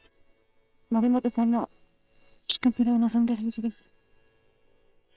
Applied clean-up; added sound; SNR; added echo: neural separator model SepFormer WHAM!.